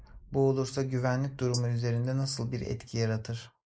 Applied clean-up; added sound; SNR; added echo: neural mask model Resemble Enhance denoiser.